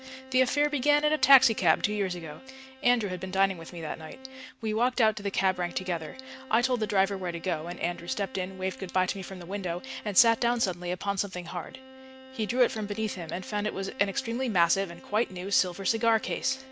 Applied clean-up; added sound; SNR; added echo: none; Bowed string instrument; 19 dB; none.